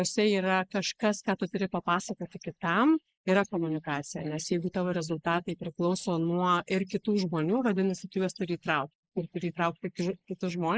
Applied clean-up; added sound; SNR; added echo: neural mask model Resemble Enhance denoiser.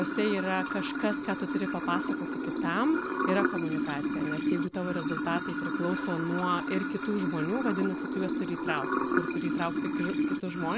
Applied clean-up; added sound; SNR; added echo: none; Sink (filling or washing) / Water; -1 dB; none.